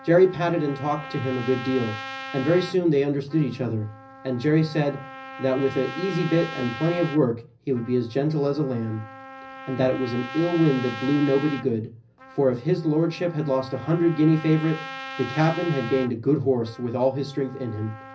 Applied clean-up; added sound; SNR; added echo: none; Trumpet; 14 dB; reverberation time 0.4 s.